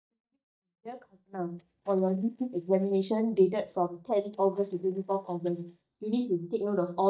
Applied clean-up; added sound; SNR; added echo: neural mask model DeepFilterNet 3.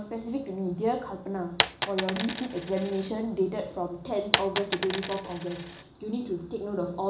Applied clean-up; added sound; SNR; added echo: none; Coin (dropping); 1 dB; reverberation time 0.4 s.